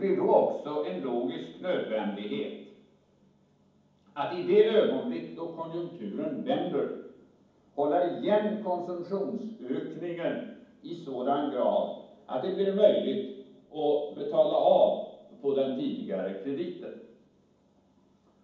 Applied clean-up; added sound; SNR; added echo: none; none; none; reverberation time 1.2 s.